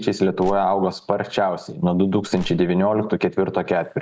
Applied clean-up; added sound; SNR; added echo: none; Crushing; 16 dB; none.